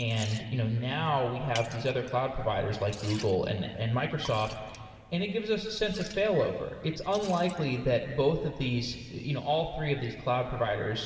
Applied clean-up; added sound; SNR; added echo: none; Liquid; 19 dB; reverberation time 2.1 s.